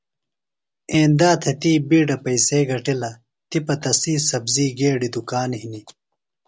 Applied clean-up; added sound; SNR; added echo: none; none; none; none.